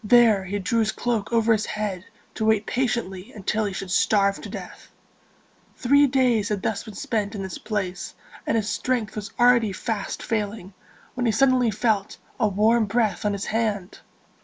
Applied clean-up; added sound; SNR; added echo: none; none; none; none.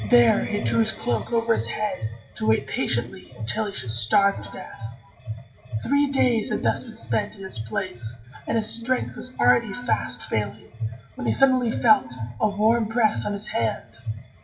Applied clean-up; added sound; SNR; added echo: classical method WPE with log-MMSE.